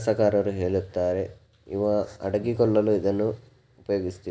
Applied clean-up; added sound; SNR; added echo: none; none; none; none.